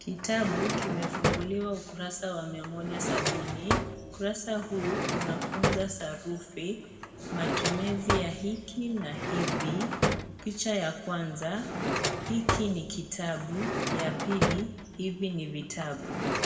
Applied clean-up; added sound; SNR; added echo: none; Drawer open or close; -1 dB; reverberation time 1.7 s.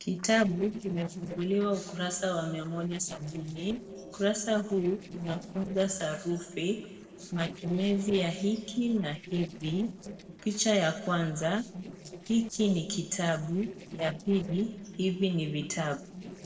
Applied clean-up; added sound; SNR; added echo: neural separator model SepFormer DNS4.